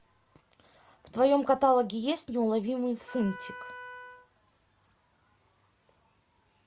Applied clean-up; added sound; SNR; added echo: none; Wind instrument, woodwind instrument; 16 dB; none.